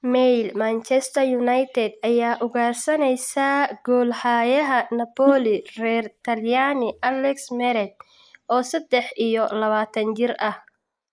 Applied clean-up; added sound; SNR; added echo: neural mask model Resemble Enhance denoiser.